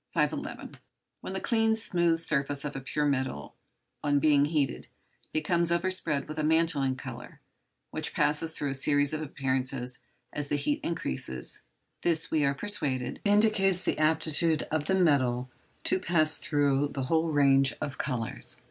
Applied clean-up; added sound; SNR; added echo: none; none; none; none.